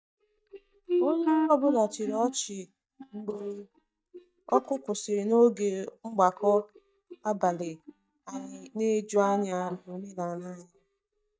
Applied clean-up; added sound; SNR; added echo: neural mask model DeepFilterNet 3.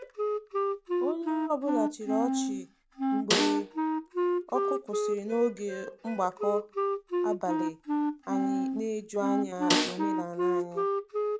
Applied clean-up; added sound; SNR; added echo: none; Wind instrument, woodwind instrument + Snare drum; -5 dB; none.